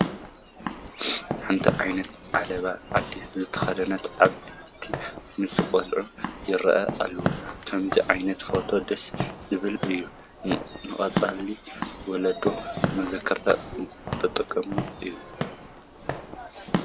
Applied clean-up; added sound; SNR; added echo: none; Walk, footsteps / Siren; 5 dB; none.